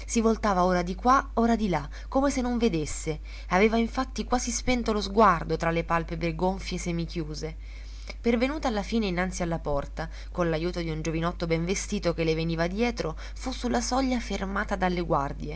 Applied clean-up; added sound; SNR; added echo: none; none; none; none.